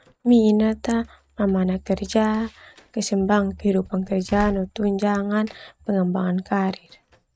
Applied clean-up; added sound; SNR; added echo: neural mask model RNNoise.